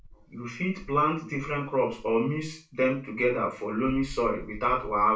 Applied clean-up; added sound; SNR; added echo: none; Insect; 18 dB; reverberation time 0.3 s.